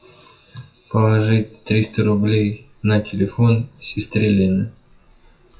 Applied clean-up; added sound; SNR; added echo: classical method WPE with log-MMSE.